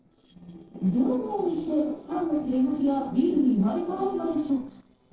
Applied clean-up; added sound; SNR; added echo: neural separator model SepFormer DNS4.